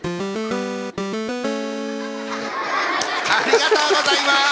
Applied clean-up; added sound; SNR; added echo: none; none; none; none.